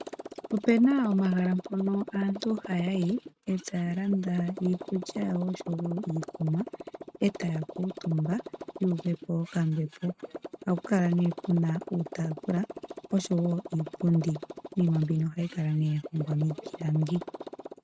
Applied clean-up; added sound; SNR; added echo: neural mask model RNNoise.